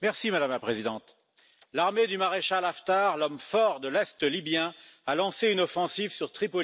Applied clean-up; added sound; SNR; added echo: none; none; none; none.